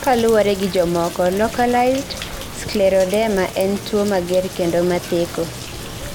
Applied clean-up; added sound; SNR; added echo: none; Rain; 13 dB; none.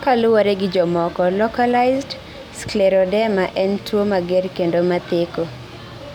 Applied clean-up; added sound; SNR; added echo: none; none; none; none.